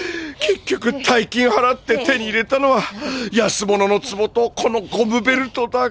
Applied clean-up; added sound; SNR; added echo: none; none; none; none.